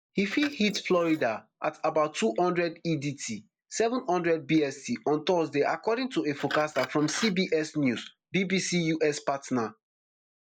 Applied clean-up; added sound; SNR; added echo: neural mask model Resemble Enhance denoiser.